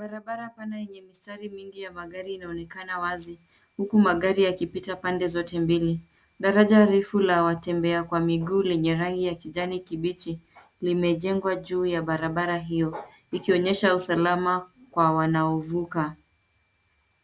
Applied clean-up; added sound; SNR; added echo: none; none; none; none.